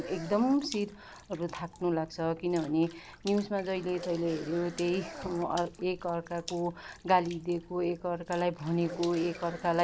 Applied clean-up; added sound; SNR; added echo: none; Zipper (clothing) + Water / Splash, splatter; 16 dB; none.